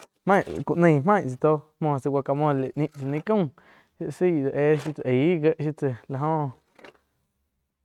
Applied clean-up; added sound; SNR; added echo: neural mask model RNNoise.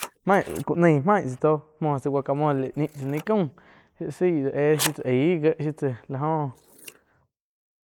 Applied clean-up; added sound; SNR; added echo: neural mask model Resemble Enhance denoiser.